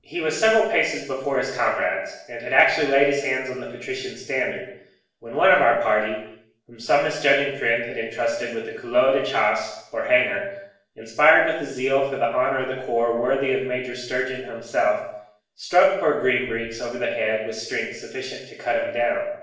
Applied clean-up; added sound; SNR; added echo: none; none; none; reverberation time 0.7 s.